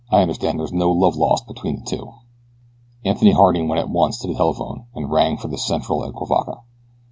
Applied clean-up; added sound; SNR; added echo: none; none; none; none.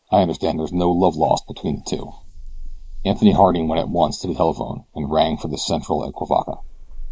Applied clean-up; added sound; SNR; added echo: neural mask model Resemble Enhance denoiser.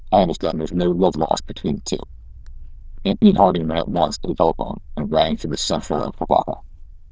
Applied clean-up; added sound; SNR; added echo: neural diffusion model UNIVERSE++.